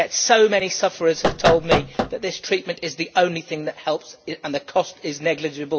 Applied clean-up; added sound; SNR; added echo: none; Knock; 0 dB; none.